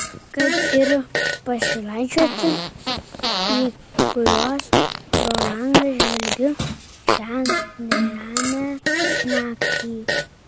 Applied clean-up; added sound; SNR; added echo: none; Fart; -2 dB; none.